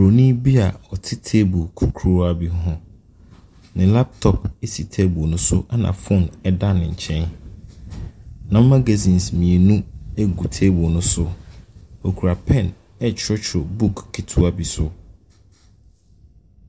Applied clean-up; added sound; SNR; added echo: none; none; none; none.